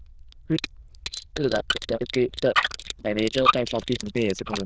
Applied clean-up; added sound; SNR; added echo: neural diffusion model UNIVERSE++.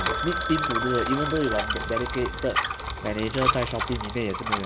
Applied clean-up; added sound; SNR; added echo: none; Telephone + Bicycle; 0 dB; none.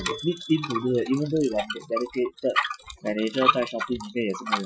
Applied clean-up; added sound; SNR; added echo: classical method Wiener filter.